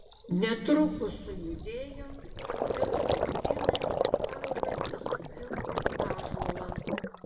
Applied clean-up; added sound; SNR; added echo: none; Gurgling; -2 dB; reverberation time 1.4 s.